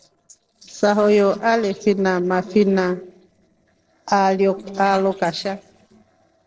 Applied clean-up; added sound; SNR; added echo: neural separator model SepFormer DNS4.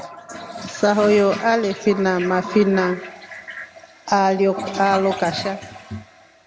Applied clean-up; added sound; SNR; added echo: none; Toilet flush; 12 dB; none.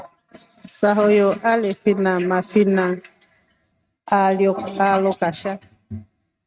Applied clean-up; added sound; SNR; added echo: neural mask model RNNoise.